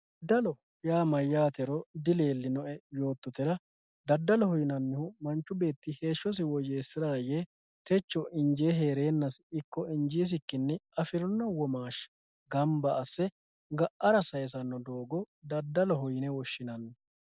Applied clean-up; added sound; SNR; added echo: none; none; none; none.